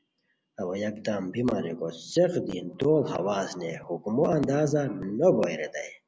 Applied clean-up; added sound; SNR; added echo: none; none; none; none.